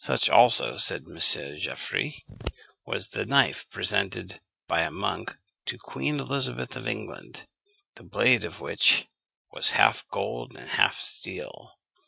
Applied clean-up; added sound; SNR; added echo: neural mask model RNNoise.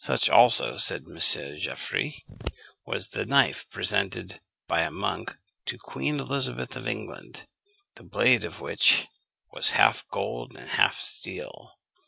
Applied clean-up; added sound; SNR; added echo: none; Scissors; 10 dB; none.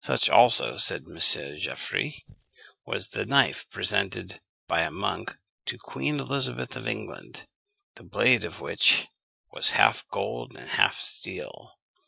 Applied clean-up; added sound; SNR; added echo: neural mask model DeepFilterNet 3.